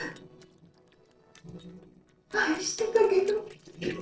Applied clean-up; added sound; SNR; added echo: neural separator model SepFormer DNS4.